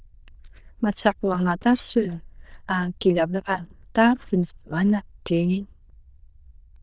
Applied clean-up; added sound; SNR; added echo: neural diffusion model UNIVERSE++.